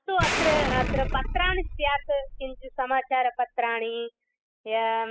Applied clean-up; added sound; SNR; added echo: classical method spectral subtraction.